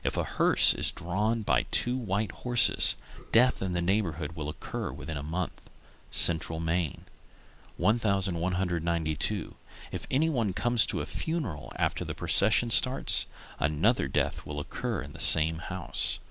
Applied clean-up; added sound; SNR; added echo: none; none; none; none.